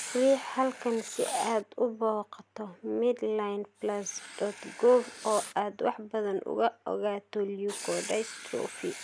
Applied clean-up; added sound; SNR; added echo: none; Writing; 14 dB; none.